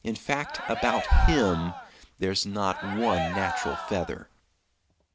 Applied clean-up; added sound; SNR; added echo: none; Cheering; 6 dB; none.